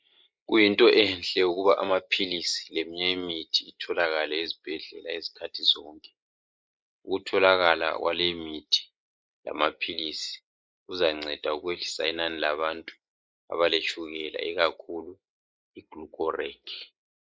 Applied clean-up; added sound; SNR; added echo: neural mask model Resemble Enhance denoiser.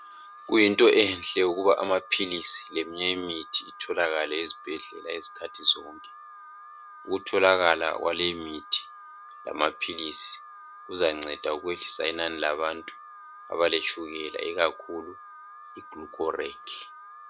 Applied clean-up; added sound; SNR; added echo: none; Alarm; 18 dB; none.